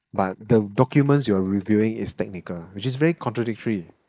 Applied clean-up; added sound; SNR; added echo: neural mask model Resemble Enhance denoiser.